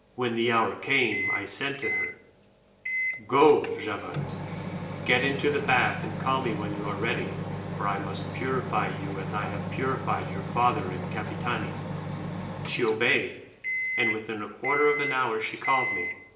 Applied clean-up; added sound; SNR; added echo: none; Microwave oven; 5 dB; reverberation time 0.8 s.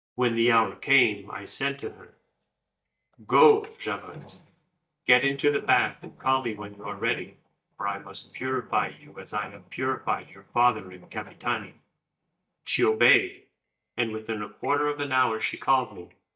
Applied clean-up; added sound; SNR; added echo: neural mask model DeepFilterNet 3.